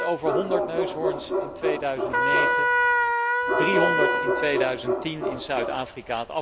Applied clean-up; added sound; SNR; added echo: none; Bark + Trumpet; -5 dB; none.